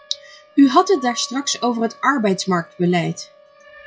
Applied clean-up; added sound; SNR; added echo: classical method log-MMSE.